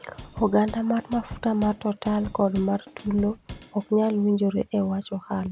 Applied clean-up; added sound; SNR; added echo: none; Drum / Drum kit; 16 dB; none.